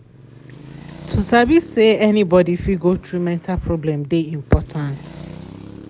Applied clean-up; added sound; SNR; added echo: none; Traffic noise, roadway noise; 19 dB; none.